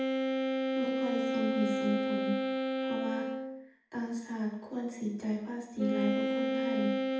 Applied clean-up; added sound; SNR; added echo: none; Wind instrument, woodwind instrument; -3 dB; reverberation time 0.8 s.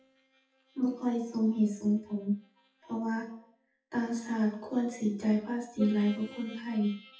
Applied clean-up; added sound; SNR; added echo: classical method WPE with log-MMSE.